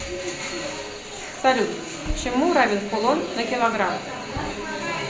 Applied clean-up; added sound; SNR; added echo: none; Walk, footsteps; 15 dB; reverberation time 0.5 s.